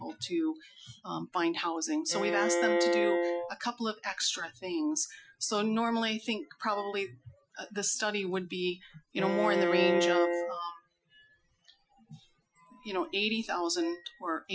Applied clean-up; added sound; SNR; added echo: classical method Wiener filter.